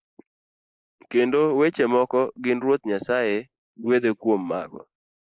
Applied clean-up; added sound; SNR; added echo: neural mask model Resemble Enhance denoiser.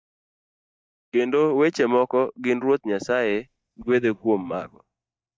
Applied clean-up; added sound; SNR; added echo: neural mask model DeepFilterNet 3.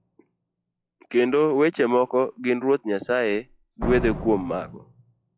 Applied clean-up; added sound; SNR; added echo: classical method log-MMSE.